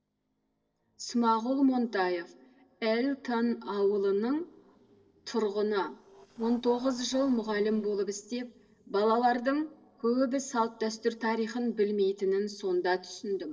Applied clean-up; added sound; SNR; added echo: neural separator model SepFormer DNS4.